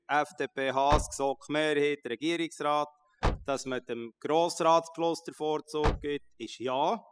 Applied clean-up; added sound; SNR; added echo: classical method spectral subtraction.